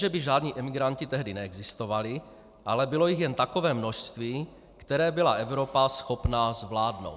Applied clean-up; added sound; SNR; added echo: none; none; none; none.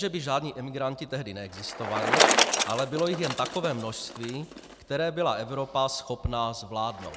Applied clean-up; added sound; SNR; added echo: none; Bicycle; 0 dB; none.